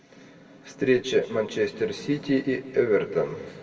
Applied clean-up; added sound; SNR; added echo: none; none; none; reverberation time 1.2 s.